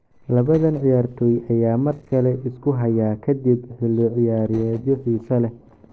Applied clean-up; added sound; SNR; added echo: neural separator model SepFormer DNS4.